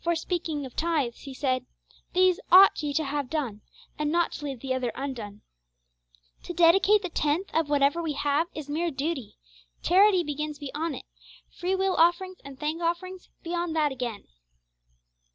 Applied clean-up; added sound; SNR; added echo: none; none; none; none.